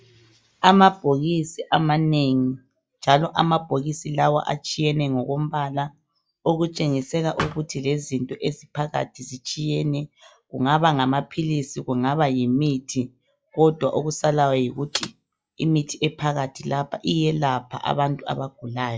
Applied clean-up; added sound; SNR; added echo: classical method log-MMSE.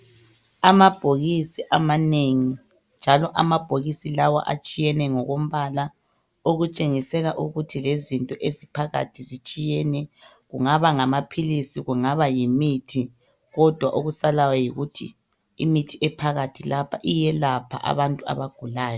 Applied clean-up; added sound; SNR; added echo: none; none; none; none.